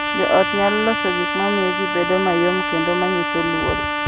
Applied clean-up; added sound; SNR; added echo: none; Trumpet; 1 dB; none.